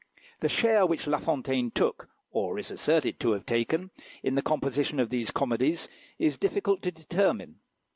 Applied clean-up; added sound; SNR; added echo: none; none; none; none.